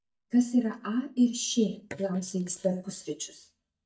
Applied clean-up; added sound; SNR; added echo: neural mask model DeepFilterNet 3.